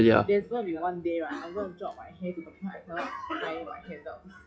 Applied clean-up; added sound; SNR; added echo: classical method WPE with log-MMSE.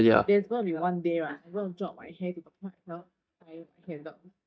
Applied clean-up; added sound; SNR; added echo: neural mask model DeepFilterNet 3.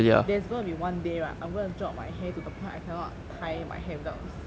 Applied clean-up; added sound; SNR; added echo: none; none; none; none.